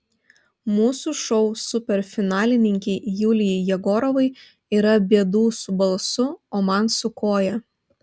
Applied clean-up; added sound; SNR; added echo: none; none; none; none.